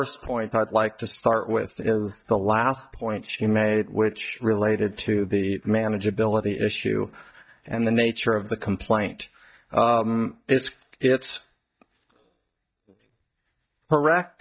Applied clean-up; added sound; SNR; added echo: neural mask model DeepFilterNet 3.